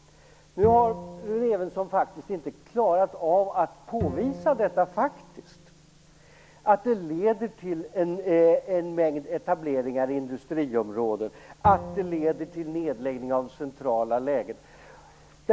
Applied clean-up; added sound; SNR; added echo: none; Bowed string instrument; 14 dB; none.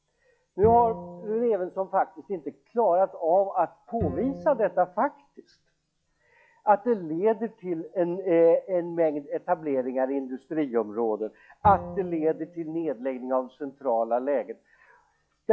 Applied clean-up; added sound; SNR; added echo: classical method log-MMSE.